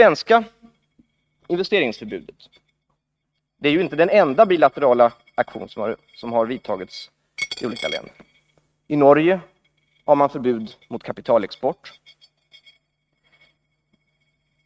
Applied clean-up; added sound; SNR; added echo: neural mask model RNNoise.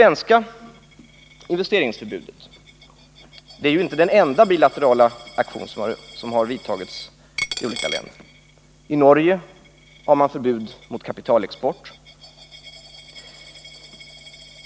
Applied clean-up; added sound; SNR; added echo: none; Coin (dropping); 18 dB; none.